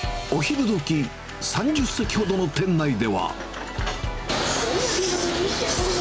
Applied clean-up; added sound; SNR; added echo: none; none; none; none.